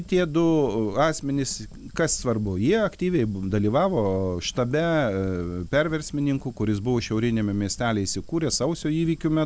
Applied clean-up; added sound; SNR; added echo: none; Fire; 18 dB; none.